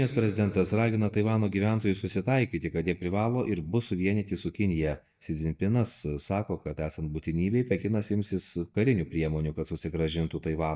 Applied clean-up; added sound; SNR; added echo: neural mask model DeepFilterNet 3.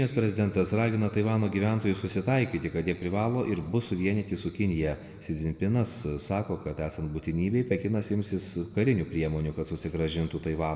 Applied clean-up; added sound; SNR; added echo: none; Cowbell; 15 dB; reverberation time 1.5 s.